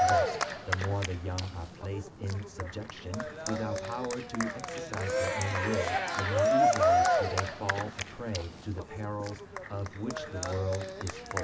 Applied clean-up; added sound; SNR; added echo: none; Cheering; -4 dB; none.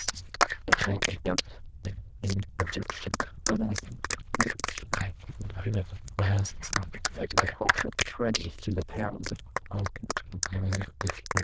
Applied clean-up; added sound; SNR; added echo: neural diffusion model UNIVERSE++.